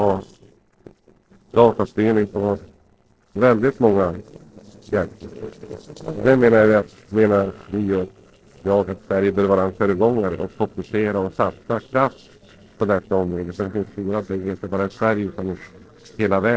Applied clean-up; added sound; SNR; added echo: neural separator model SepFormer DNS4.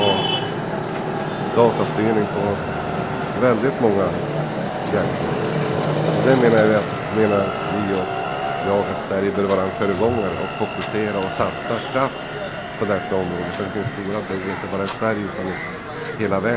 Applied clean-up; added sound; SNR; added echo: none; Traffic noise, roadway noise; 2 dB; none.